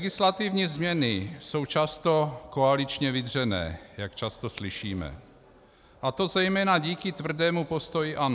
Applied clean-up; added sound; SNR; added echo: none; none; none; none.